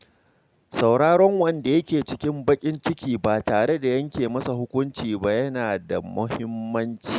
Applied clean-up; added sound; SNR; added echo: none; none; none; none.